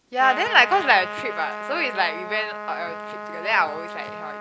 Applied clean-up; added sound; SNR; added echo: none; Trumpet; 9 dB; none.